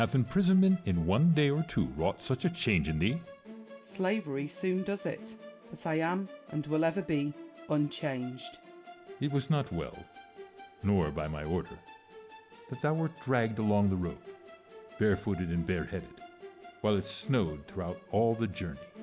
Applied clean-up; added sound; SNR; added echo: none; Musical instrument; 18 dB; none.